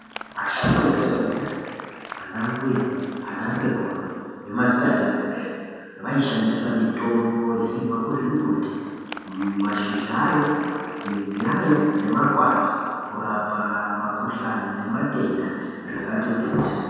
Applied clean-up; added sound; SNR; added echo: none; Applause; 18 dB; reverberation time 2.1 s.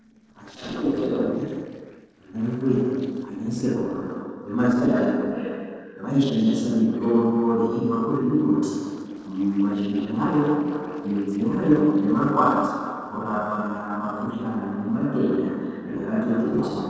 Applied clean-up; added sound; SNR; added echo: neural separator model SepFormer DNS4.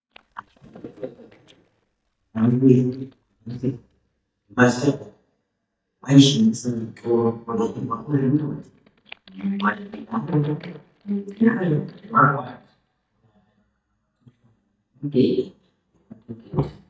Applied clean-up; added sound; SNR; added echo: neural mask model DeepFilterNet 3.